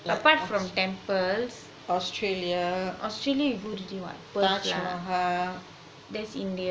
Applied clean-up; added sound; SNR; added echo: none; none; none; none.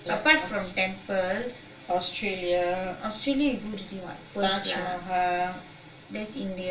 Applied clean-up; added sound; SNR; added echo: none; none; none; reverberation time 0.2 s.